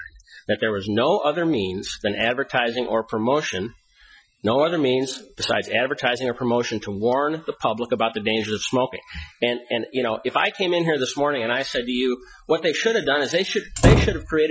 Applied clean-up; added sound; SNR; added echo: classical method Wiener filter.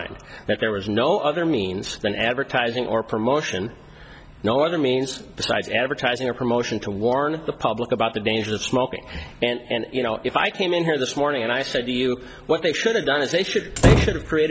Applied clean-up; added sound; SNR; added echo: none; Slam; -3 dB; none.